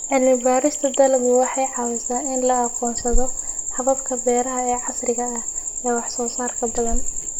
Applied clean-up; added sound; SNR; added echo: none; Liquid; 7 dB; none.